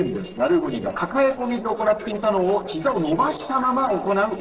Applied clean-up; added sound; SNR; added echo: neural separator model SepFormer DNS4.